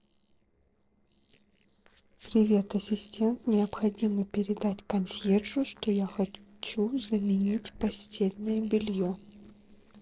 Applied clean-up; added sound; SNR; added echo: neural separator model SepFormer DNS4.